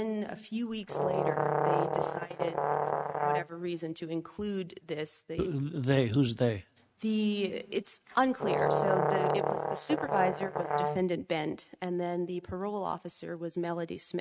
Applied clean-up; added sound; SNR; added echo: neural mask model RNNoise.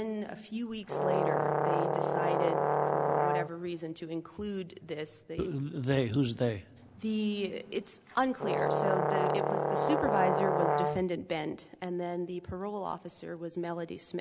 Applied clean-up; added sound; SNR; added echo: none; Brass instrument; -4 dB; none.